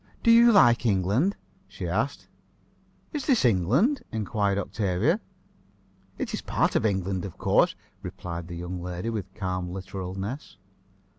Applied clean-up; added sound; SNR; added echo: none; none; none; none.